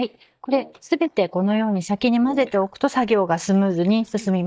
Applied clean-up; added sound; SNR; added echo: neural mask model DeepFilterNet 3.